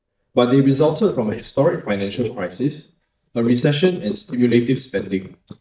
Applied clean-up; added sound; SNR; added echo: neural mask model DeepFilterNet 3.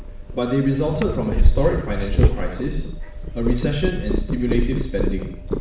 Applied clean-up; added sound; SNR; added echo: none; Purr; -3 dB; reverberation time 0.7 s.